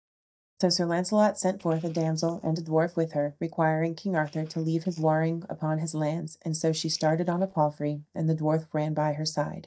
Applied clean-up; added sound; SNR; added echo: neural mask model DeepFilterNet 3.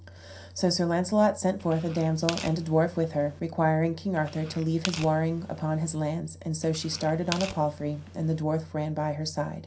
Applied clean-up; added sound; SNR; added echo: none; Tearing; 14 dB; reverberation time 0.3 s.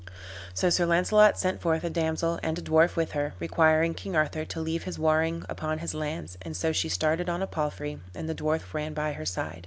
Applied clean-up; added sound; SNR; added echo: none; none; none; none.